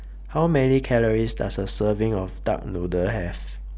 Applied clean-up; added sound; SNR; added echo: none; none; none; none.